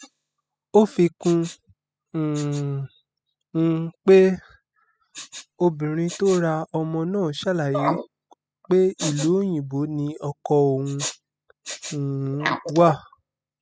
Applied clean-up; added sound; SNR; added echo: classical method spectral subtraction.